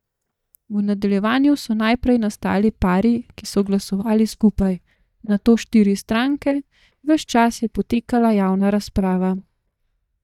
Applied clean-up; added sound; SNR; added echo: neural mask model DeepFilterNet 3.